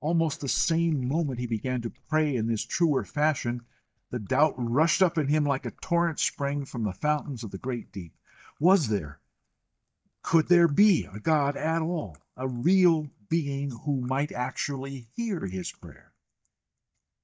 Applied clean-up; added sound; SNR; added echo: neural mask model DeepFilterNet 3.